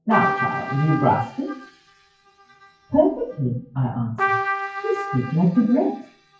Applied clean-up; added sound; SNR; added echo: classical method WPE with log-MMSE.